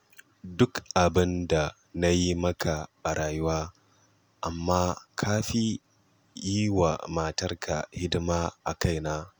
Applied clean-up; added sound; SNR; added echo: none; none; none; none.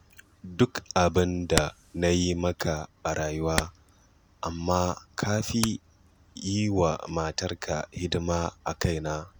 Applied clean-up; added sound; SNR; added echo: none; Hammer; 12 dB; none.